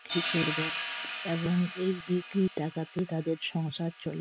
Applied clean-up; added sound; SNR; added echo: none; Hi-hat; 5 dB; none.